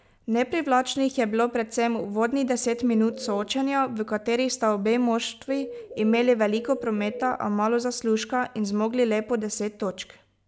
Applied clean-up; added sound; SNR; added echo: none; Bird; 12 dB; none.